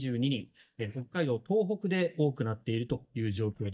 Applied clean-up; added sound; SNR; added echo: neural mask model DeepFilterNet 3.